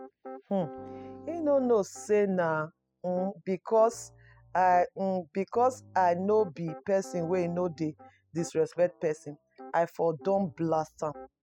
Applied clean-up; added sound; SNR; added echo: classical method spectral subtraction.